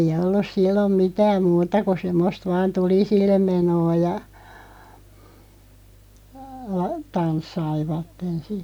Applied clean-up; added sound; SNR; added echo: none; none; none; none.